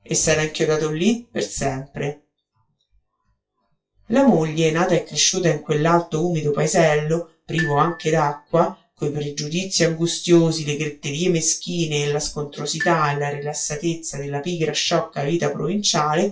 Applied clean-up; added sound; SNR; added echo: classical method WPE with log-MMSE.